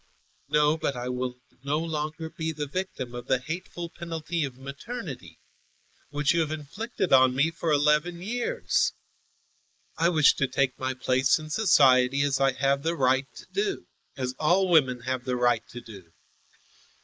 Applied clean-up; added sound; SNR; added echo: neural mask model Resemble Enhance denoiser.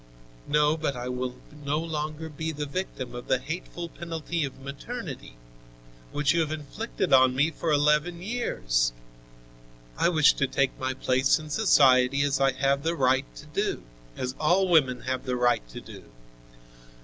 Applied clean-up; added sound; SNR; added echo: none; none; none; none.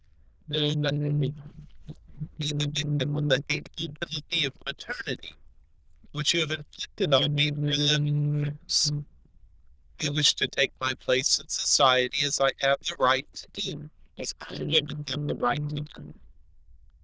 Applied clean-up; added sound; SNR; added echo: neural diffusion model UNIVERSE++.